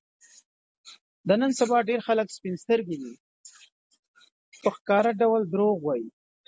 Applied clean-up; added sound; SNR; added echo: none; none; none; none.